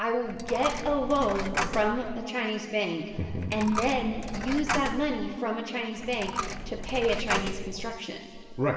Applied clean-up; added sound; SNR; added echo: none; Coin (dropping); 4 dB; reverberation time 2.2 s.